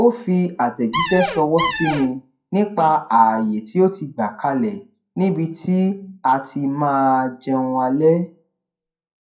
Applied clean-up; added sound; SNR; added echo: classical method WPE with log-MMSE.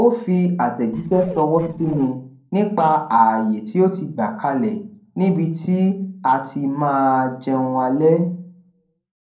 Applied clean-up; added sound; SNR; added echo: neural separator model SepFormer DNS4.